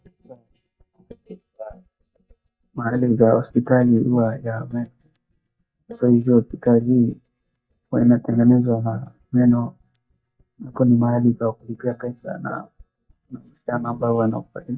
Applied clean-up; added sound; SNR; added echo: neural mask model DeepFilterNet 3.